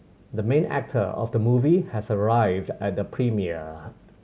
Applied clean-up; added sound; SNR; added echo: none; none; none; none.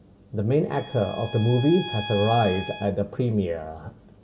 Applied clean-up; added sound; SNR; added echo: none; Bowed string instrument; 12 dB; reverberation time 0.9 s.